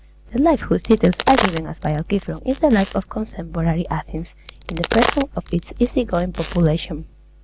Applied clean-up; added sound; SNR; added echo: none; Crack; 9 dB; none.